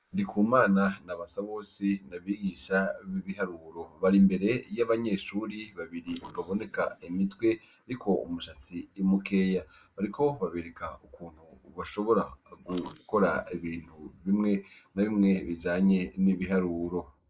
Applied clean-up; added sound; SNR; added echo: neural mask model Resemble Enhance denoiser.